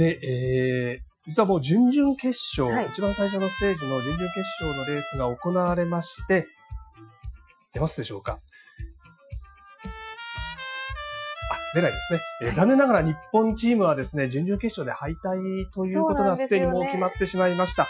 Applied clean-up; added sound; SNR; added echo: classical method Wiener filter.